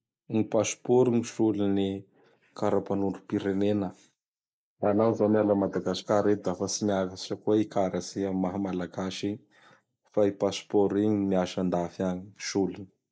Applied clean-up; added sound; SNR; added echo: neural mask model Resemble Enhance denoiser.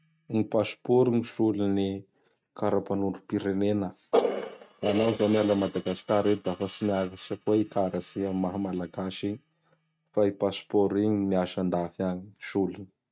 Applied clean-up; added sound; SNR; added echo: neural mask model RNNoise.